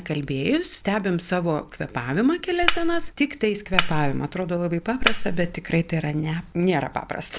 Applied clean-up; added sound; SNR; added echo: none; Cutlery, silverware; -3 dB; none.